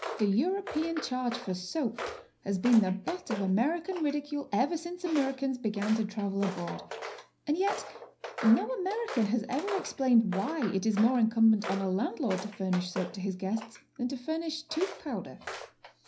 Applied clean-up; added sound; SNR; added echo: none; Walk, footsteps; 13 dB; reverberation time 0.5 s.